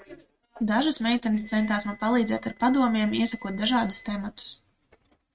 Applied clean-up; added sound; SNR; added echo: neural mask model RNNoise.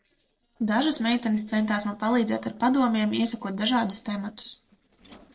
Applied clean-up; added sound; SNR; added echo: neural separator model SepFormer DNS4.